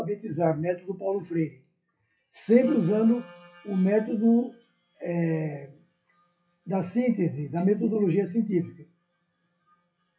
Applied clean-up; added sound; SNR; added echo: classical method WPE with log-MMSE.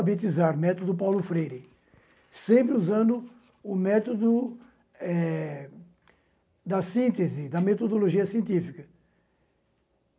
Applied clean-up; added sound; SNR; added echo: none; none; none; none.